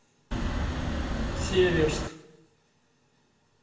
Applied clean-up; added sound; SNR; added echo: none; Wind; -2 dB; reverberation time 0.6 s.